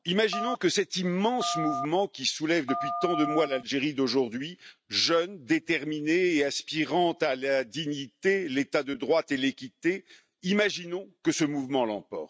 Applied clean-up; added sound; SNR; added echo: neural mask model RNNoise.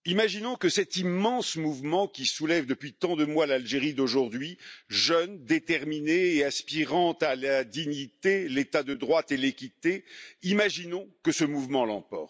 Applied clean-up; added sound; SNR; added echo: neural mask model Resemble Enhance denoiser.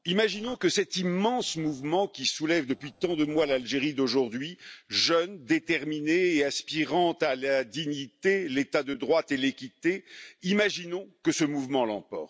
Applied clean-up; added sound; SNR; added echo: neural separator model SepFormer DNS4.